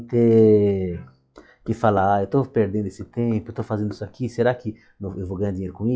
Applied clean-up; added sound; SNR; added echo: classical method log-MMSE.